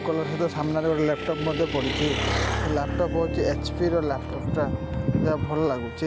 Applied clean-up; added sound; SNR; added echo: none; Bowed string instrument; 14 dB; none.